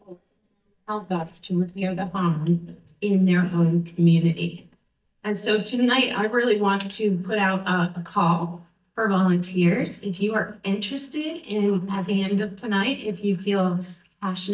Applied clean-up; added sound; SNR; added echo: neural mask model DeepFilterNet 3.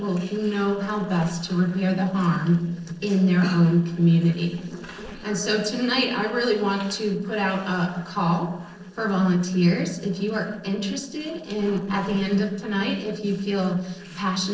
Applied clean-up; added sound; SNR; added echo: neural separator model SepFormer DNS4.